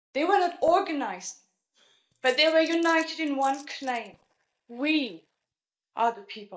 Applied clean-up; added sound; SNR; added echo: neural mask model DeepFilterNet 3.